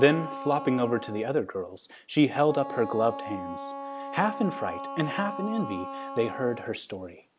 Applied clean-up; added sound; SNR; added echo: none; Wind instrument, woodwind instrument; 10 dB; none.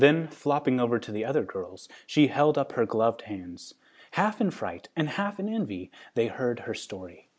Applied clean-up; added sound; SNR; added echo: none; none; none; none.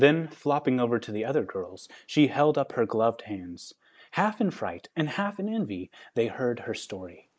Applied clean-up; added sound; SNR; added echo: neural mask model Resemble Enhance denoiser.